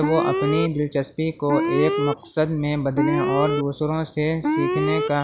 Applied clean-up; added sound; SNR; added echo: none; Alarm; 2 dB; none.